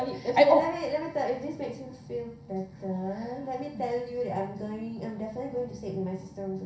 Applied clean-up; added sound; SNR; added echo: none; none; none; reverberation time 0.3 s.